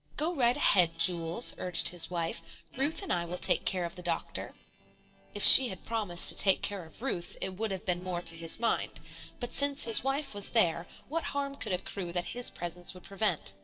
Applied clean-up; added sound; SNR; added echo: neural separator model SepFormer DNS4.